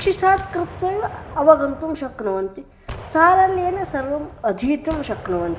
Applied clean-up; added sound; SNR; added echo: none; Gunshot, gunfire; 16 dB; reverberation time 0.8 s.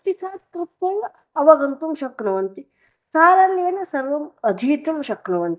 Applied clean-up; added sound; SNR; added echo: neural mask model DeepFilterNet 3.